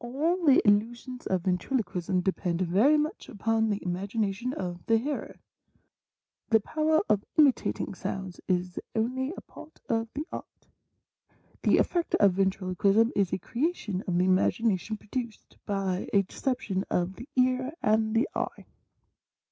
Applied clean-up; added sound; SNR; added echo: none; none; none; none.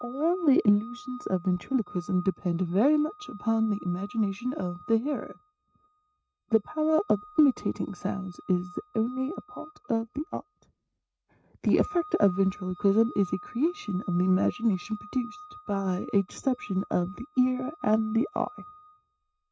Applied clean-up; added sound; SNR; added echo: neural mask model RNNoise.